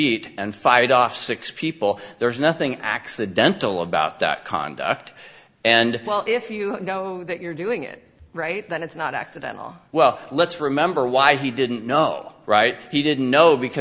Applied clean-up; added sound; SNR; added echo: none; none; none; none.